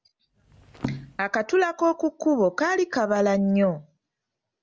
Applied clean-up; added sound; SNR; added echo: none; Percussion; 12 dB; none.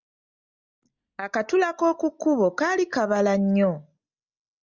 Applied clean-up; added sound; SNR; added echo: neural mask model DeepFilterNet 3.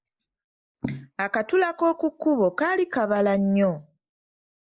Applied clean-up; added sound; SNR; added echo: neural mask model Resemble Enhance denoiser.